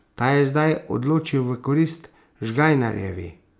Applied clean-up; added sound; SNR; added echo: none; none; none; none.